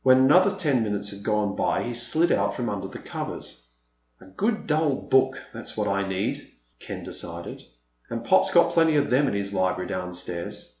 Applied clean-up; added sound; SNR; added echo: none; none; none; none.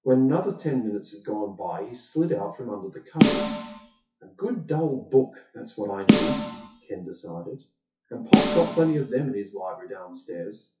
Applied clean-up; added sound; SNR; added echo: classical method WPE with log-MMSE.